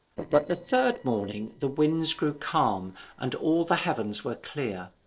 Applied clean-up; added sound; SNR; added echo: neural separator model SepFormer DNS4.